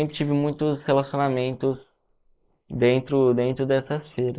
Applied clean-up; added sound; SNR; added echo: neural mask model Resemble Enhance denoiser.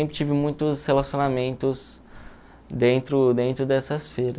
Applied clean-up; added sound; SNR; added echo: none; none; none; none.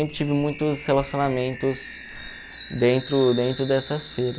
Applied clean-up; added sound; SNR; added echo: none; Chime; 16 dB; none.